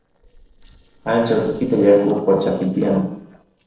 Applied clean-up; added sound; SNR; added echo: neural separator model SepFormer DNS4.